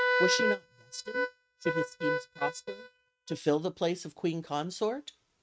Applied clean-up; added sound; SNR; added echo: neural mask model RNNoise.